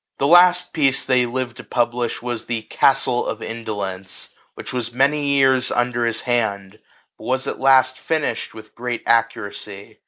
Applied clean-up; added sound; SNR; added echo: none; none; none; none.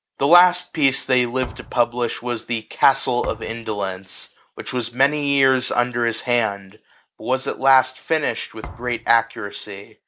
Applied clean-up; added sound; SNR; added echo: none; Thump, thud; 18 dB; none.